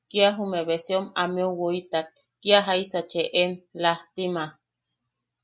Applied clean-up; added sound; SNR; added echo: none; none; none; none.